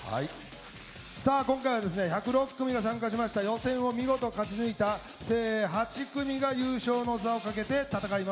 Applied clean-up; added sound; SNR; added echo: none; none; none; none.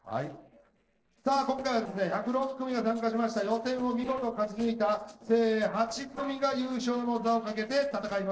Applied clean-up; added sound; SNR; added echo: neural separator model SepFormer DNS4.